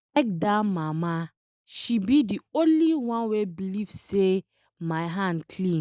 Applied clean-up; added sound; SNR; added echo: neural mask model Resemble Enhance denoiser.